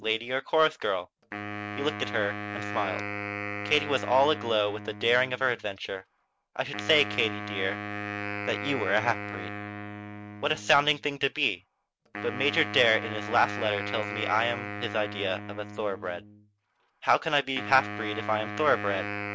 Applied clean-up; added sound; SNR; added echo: none; Wind instrument, woodwind instrument; 8 dB; none.